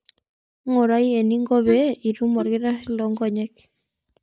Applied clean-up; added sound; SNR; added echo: neural mask model DeepFilterNet 3.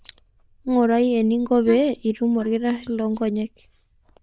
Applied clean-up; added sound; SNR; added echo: neural diffusion model UNIVERSE++.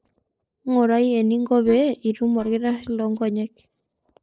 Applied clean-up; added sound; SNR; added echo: neural separator model SepFormer DNS4.